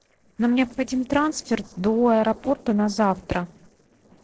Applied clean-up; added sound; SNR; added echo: neural separator model SepFormer DNS4.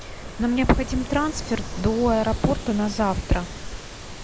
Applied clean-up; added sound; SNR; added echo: none; Ocean; 10 dB; none.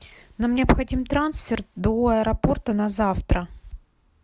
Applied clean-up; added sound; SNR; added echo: none; none; none; none.